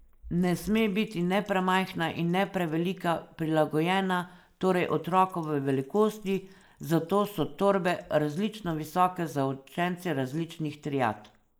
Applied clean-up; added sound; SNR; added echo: neural mask model Resemble Enhance denoiser.